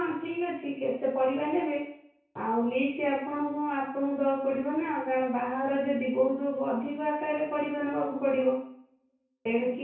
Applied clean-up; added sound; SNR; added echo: none; none; none; reverberation time 0.6 s.